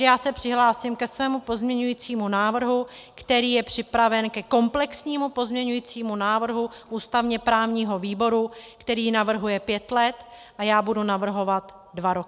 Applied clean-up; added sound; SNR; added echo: none; none; none; none.